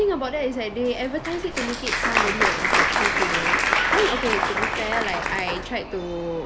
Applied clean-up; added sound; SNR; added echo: none; Applause; -2 dB; none.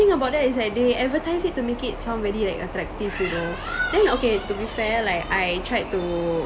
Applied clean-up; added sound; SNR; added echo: none; none; none; none.